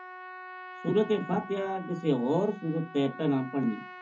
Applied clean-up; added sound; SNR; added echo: none; Trumpet; 15 dB; reverberation time 0.3 s.